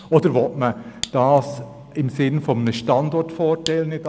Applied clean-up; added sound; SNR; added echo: none; Fire; 17 dB; none.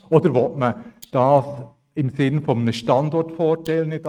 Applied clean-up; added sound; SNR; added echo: neural mask model RNNoise.